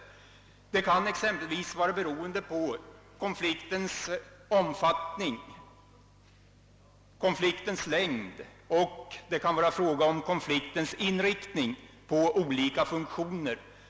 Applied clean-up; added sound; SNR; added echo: none; none; none; none.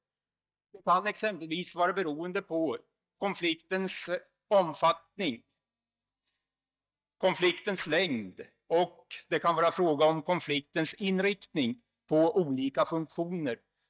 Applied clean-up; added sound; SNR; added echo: neural mask model DeepFilterNet 3.